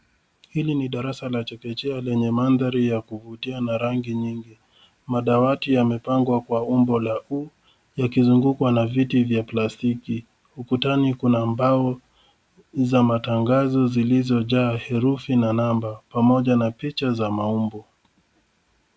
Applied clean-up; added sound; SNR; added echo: none; none; none; none.